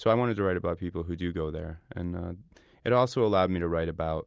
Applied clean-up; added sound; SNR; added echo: none; none; none; none.